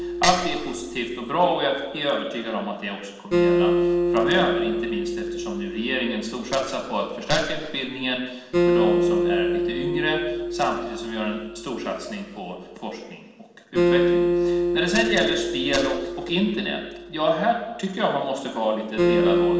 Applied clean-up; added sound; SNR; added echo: none; Acoustic guitar; -1 dB; reverberation time 1.1 s.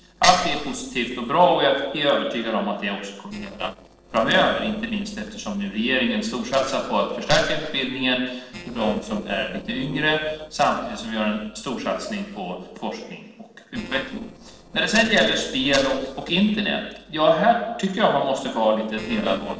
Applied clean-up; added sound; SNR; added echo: neural separator model SepFormer DNS4.